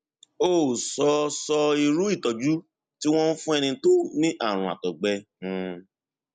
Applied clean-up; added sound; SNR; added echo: none; none; none; none.